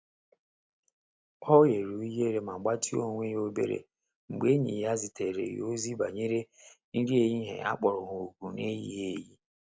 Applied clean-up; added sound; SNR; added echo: none; none; none; none.